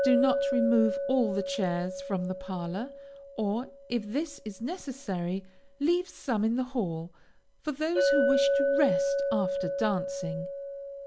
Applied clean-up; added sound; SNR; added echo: none; Chink, clink; 1 dB; none.